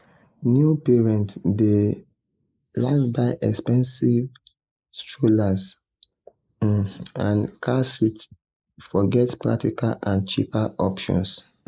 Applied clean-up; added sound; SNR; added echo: neural mask model Resemble Enhance denoiser.